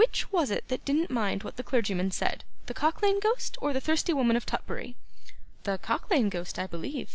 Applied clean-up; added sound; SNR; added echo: none; none; none; none.